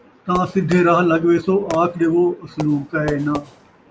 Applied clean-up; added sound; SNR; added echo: none; Fireworks; 17 dB; none.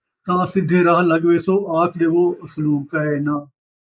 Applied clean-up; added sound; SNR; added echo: neural mask model Resemble Enhance denoiser.